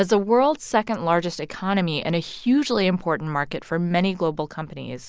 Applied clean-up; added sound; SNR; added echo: none; none; none; none.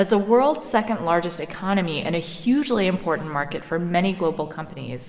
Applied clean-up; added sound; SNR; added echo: none; none; none; reverberation time 2.1 s.